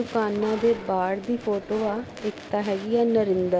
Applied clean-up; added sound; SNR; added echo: none; Bark; 17 dB; none.